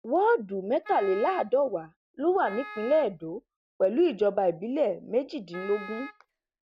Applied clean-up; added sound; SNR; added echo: none; Wind instrument, woodwind instrument; 17 dB; none.